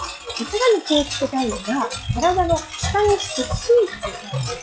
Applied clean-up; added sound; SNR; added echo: classical method log-MMSE.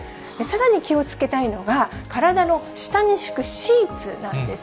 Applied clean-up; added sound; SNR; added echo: none; none; none; none.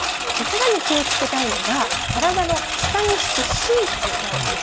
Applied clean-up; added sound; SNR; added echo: none; Engine; -1 dB; none.